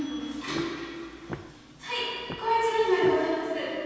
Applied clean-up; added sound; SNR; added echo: none; Walk, footsteps; 15 dB; reverberation time 2.1 s.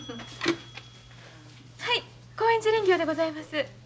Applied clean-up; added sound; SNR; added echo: none; none; none; none.